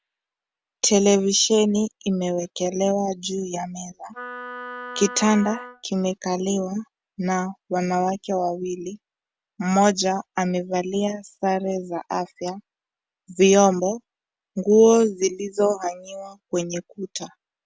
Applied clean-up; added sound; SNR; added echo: none; Wind instrument, woodwind instrument; 13 dB; none.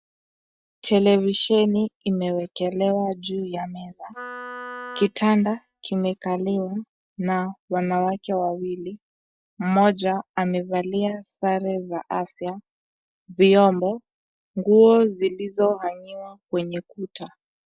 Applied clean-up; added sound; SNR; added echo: neural mask model DeepFilterNet 3.